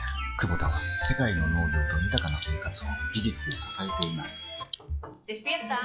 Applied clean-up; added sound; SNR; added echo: classical method log-MMSE.